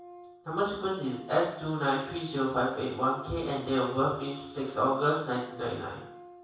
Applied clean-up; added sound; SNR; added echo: none; Organ; 20 dB; reverberation time 0.7 s.